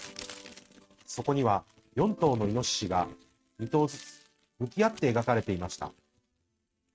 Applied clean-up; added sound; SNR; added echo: neural mask model RNNoise.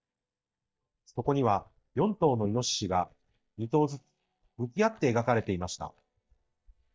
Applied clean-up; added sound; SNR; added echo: neural mask model DeepFilterNet 3.